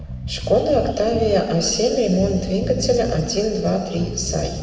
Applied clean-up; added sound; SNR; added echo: none; Bass guitar; 10 dB; reverberation time 2.9 s.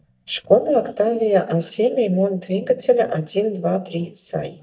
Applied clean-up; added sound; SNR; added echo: neural mask model DeepFilterNet 3.